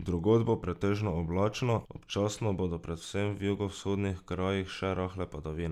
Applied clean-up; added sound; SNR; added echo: none; none; none; none.